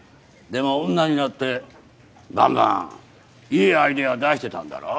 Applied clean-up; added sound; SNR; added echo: none; none; none; none.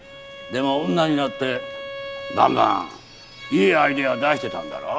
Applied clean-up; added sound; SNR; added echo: none; Bowed string instrument; 13 dB; none.